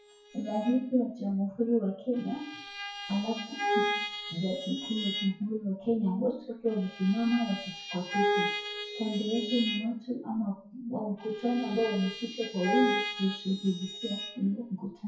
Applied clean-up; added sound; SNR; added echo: classical method WPE with log-MMSE.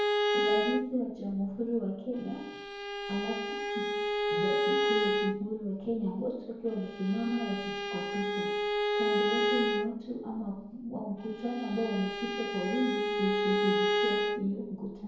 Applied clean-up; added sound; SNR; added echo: none; Bowed string instrument; -2 dB; reverberation time 0.9 s.